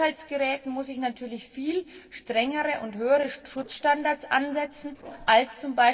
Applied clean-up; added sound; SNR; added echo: neural separator model SepFormer DNS4.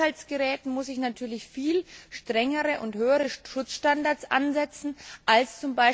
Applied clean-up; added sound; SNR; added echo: none; none; none; none.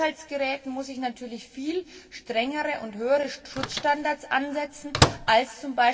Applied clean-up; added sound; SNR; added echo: none; Microwave oven; 1 dB; reverberation time 2.8 s.